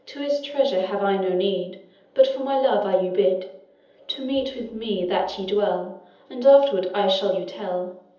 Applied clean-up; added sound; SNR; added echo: none; none; none; reverberation time 0.7 s.